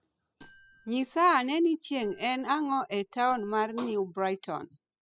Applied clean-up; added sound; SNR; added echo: classical method spectral subtraction.